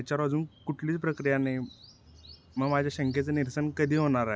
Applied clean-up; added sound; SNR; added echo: none; none; none; none.